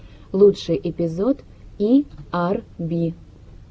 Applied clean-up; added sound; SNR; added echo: none; none; none; none.